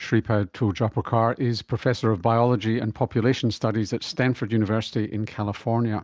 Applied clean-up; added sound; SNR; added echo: none; none; none; none.